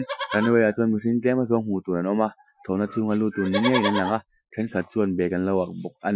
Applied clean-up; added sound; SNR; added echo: classical method Wiener filter.